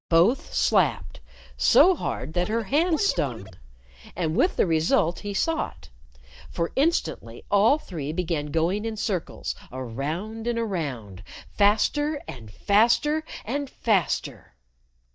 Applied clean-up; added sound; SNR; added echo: neural mask model DeepFilterNet 3.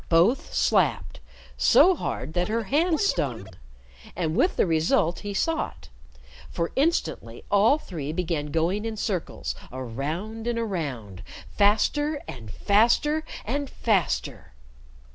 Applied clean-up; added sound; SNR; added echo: none; Scratching (performance technique); 15 dB; none.